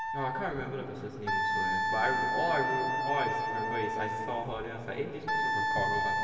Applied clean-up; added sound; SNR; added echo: none; Wind instrument, woodwind instrument; -3 dB; reverberation time 2.6 s.